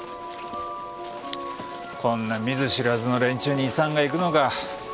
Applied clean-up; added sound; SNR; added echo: none; none; none; none.